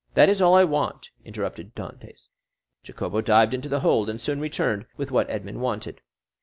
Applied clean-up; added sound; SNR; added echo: none; none; none; none.